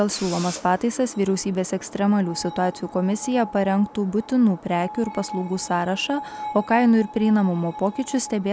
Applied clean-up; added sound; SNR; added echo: none; Screech; 15 dB; none.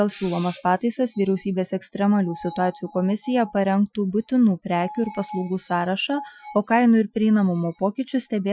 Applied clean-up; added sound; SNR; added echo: classical method Wiener filter.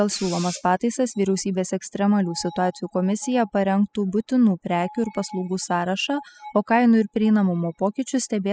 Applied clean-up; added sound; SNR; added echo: classical method spectral subtraction.